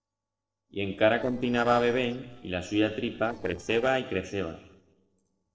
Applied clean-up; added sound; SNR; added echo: neural separator model SepFormer DNS4.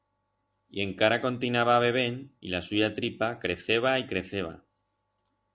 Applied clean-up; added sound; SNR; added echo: none; none; none; none.